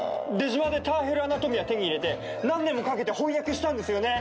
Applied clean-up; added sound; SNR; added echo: none; none; none; none.